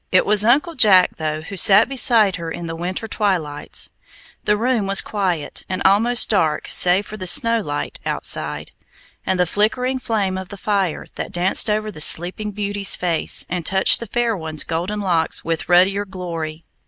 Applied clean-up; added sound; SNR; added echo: none; none; none; none.